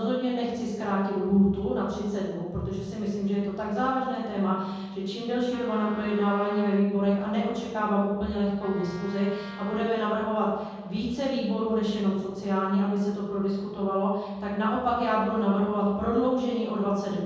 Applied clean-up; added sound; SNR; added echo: none; Wind instrument, woodwind instrument; 18 dB; reverberation time 1.3 s.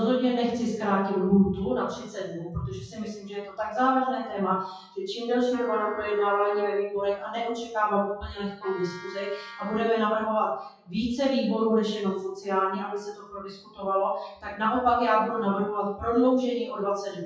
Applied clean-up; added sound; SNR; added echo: classical method WPE with log-MMSE.